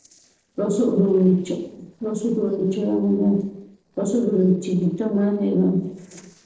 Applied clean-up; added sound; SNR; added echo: neural separator model SepFormer DNS4.